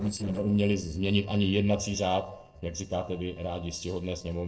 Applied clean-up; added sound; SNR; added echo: neural separator model SepFormer DNS4.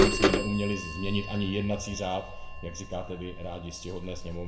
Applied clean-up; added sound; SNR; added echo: none; Bird vocalization, bird call, bird song / Telephone; -1 dB; reverberation time 0.6 s.